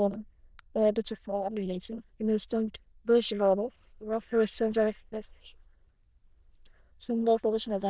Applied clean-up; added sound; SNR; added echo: neural diffusion model UNIVERSE++.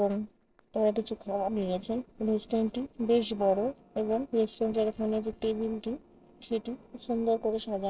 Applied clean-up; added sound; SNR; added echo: neural separator model SepFormer DNS4.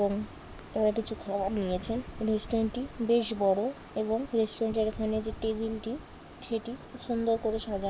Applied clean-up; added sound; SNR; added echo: none; none; none; none.